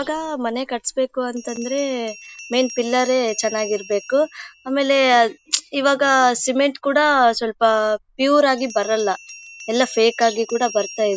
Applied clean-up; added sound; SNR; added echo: none; Bell; 20 dB; none.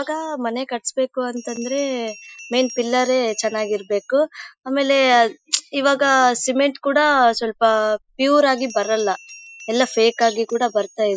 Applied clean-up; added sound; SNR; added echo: classical method Wiener filter.